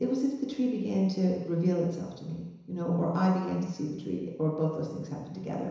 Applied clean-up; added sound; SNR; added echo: none; none; none; reverberation time 1.0 s.